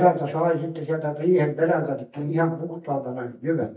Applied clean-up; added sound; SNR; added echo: neural mask model DeepFilterNet 3.